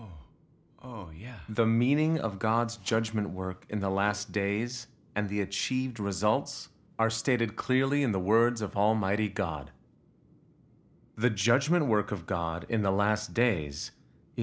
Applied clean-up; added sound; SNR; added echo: none; none; none; none.